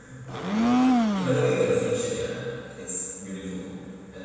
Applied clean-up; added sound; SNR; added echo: none; Domestic sounds, home sounds; -4 dB; reverberation time 2.1 s.